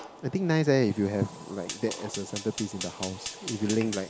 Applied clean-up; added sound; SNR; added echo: none; Fire; 12 dB; none.